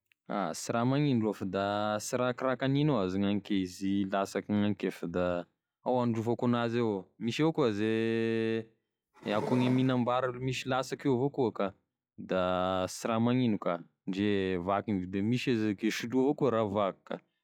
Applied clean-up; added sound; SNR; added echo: classical method log-MMSE.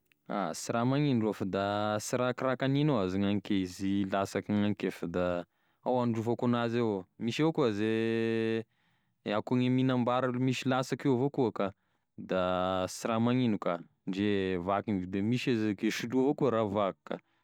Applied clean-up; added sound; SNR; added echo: none; none; none; none.